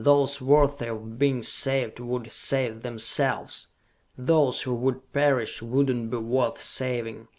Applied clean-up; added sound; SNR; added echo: none; none; none; none.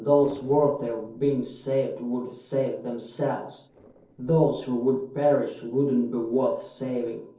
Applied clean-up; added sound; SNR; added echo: neural separator model SepFormer DNS4.